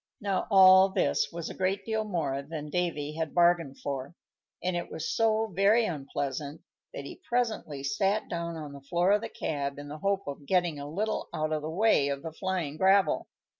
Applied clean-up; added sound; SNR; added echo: none; none; none; none.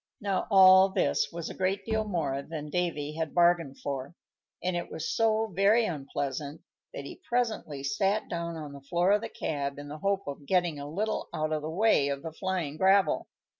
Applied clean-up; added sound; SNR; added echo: none; Bowed string instrument; 14 dB; none.